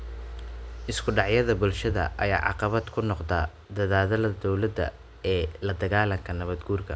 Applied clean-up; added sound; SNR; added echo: none; none; none; none.